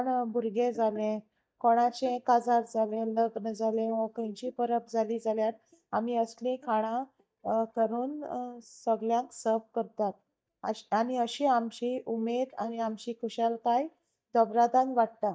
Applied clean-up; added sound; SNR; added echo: neural mask model DeepFilterNet 3.